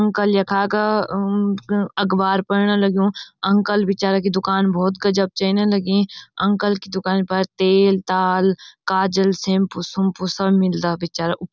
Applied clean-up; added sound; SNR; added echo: none; none; none; none.